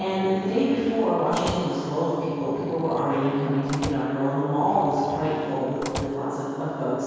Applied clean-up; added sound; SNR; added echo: none; Slam; 13 dB; reverberation time 2.2 s.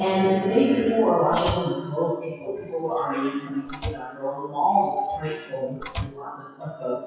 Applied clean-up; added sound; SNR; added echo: classical method WPE with log-MMSE.